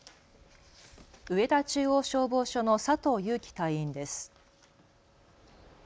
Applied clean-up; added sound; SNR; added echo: none; none; none; none.